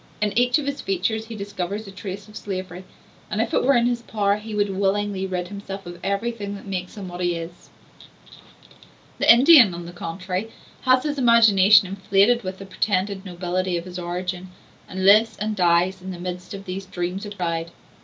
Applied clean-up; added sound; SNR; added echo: none; none; none; none.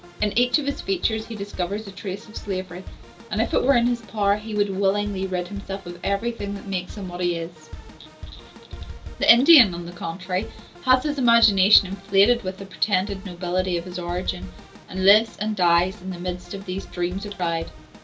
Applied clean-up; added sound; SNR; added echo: none; Drum kit; 15 dB; none.